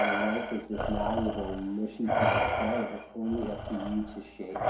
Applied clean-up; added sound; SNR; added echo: none; Respiratory sounds; -2 dB; reverberation time 0.5 s.